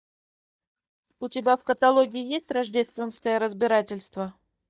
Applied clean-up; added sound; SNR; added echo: neural mask model DeepFilterNet 3.